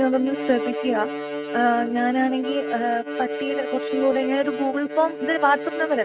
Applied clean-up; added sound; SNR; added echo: neural mask model RNNoise.